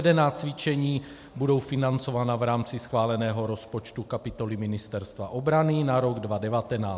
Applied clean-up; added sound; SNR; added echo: none; none; none; none.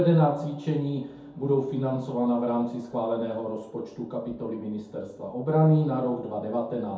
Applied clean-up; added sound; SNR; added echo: none; none; none; reverberation time 0.6 s.